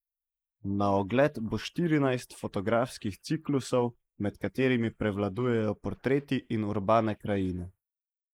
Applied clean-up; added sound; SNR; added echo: neural mask model Resemble Enhance denoiser.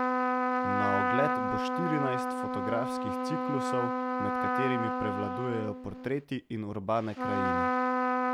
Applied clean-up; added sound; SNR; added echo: none; Trumpet; -4 dB; none.